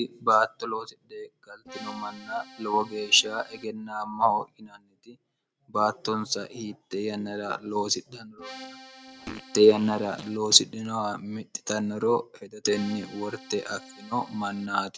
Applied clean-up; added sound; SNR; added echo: none; Accordion + Fart; 17 dB; none.